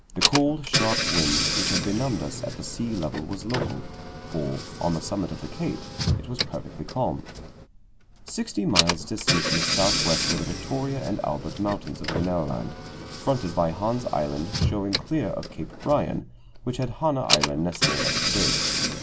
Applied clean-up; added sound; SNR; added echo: none; Engine / Car; 1 dB; none.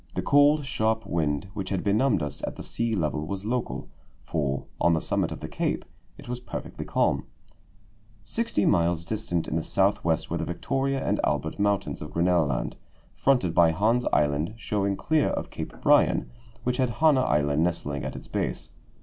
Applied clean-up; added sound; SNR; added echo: none; none; none; none.